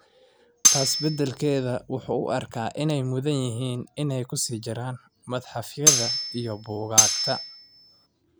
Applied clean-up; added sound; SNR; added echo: none; Cutlery, silverware; -5 dB; none.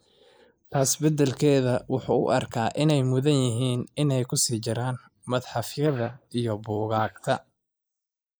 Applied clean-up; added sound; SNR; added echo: neural mask model Resemble Enhance denoiser.